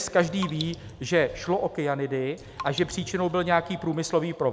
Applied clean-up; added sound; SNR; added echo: none; Raindrop; 16 dB; none.